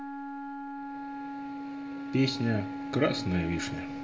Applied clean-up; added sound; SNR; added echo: none; Wind instrument, woodwind instrument; 5 dB; reverberation time 0.6 s.